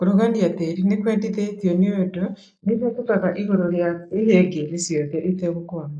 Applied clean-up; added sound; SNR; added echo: neural mask model Resemble Enhance denoiser.